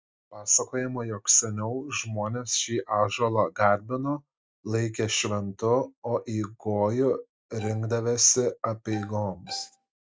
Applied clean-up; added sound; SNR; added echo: neural mask model RNNoise.